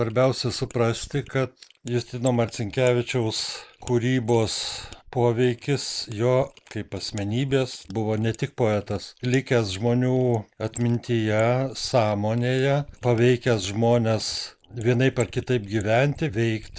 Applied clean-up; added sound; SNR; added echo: neural mask model Resemble Enhance denoiser.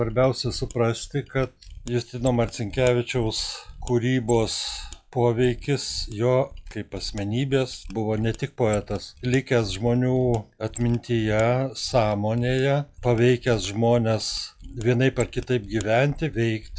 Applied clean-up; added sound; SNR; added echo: classical method log-MMSE.